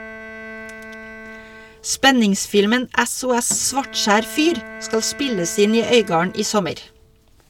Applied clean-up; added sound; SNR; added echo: none; Bowed string instrument; 17 dB; none.